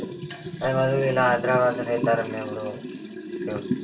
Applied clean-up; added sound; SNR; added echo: none; Liquid; 6 dB; reverberation time 0.2 s.